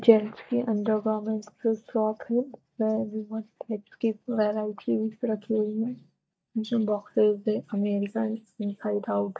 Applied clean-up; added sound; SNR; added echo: neural mask model DeepFilterNet 3.